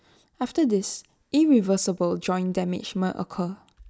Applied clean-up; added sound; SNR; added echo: none; none; none; none.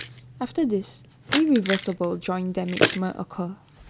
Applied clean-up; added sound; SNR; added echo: none; Keys jangling; 4 dB; none.